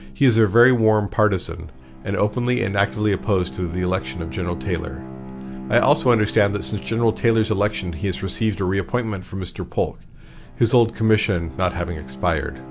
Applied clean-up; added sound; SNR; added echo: none; Bowed string instrument; 15 dB; none.